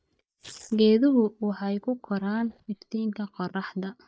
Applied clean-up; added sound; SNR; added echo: neural mask model DeepFilterNet 3.